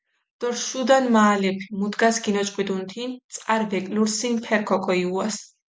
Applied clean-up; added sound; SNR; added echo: none; none; none; none.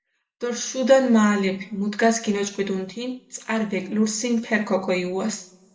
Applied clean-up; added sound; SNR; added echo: none; none; none; reverberation time 0.6 s.